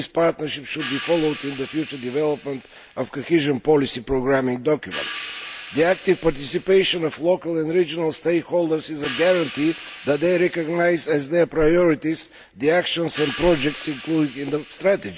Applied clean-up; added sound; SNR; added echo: none; Crash cymbal / Hi-hat; 14 dB; none.